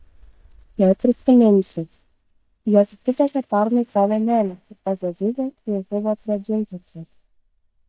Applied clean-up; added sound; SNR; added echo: neural mask model DeepFilterNet 3.